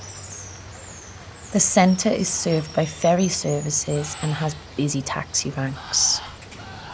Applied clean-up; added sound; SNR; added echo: none; Water; 14 dB; none.